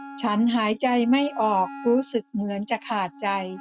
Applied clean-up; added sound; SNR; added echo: neural mask model RNNoise.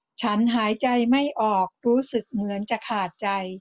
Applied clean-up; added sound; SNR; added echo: none; none; none; none.